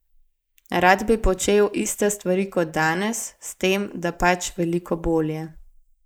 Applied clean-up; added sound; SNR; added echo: neural mask model Resemble Enhance denoiser.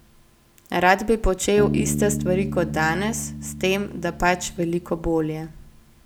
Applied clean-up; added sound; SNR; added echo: none; Bass guitar; 8 dB; none.